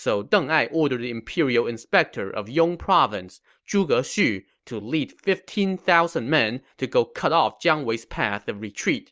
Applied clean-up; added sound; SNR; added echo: none; none; none; none.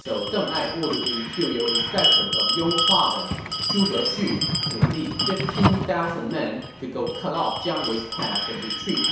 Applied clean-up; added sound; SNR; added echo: none; Bell; -1 dB; reverberation time 0.7 s.